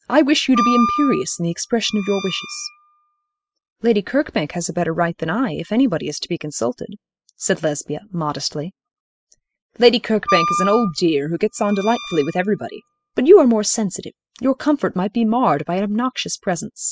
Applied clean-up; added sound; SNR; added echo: classical method spectral subtraction.